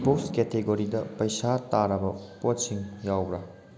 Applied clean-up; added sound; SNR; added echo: none; none; none; none.